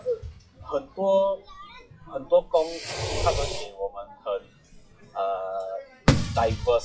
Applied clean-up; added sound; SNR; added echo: classical method WPE with log-MMSE.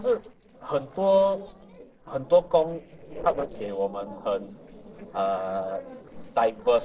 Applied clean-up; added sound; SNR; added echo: neural separator model SepFormer DNS4.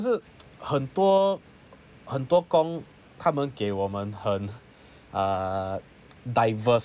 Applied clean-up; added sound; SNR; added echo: none; none; none; none.